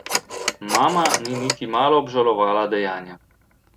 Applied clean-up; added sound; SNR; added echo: none; Telephone; 8 dB; none.